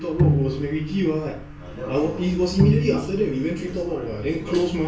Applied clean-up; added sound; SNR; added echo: none; Bowed string instrument; 2 dB; reverberation time 0.3 s.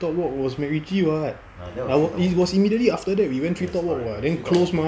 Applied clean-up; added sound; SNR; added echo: none; none; none; none.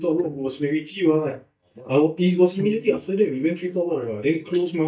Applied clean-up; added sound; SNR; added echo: neural mask model DeepFilterNet 3.